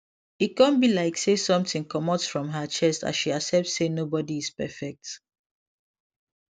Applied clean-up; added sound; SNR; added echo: none; none; none; none.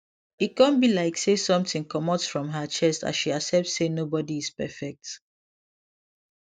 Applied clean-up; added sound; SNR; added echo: neural mask model DeepFilterNet 3.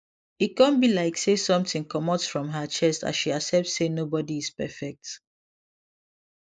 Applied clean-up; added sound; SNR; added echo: neural mask model Resemble Enhance denoiser.